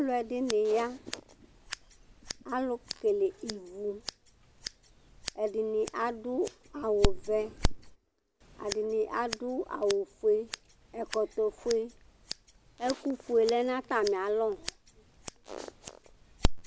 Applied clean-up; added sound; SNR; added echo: none; Scissors; 4 dB; none.